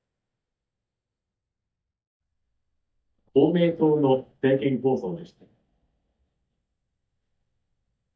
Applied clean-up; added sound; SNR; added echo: neural mask model DeepFilterNet 3.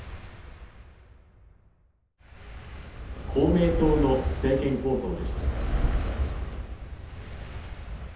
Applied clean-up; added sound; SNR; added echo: none; Fire; 1 dB; reverberation time 0.6 s.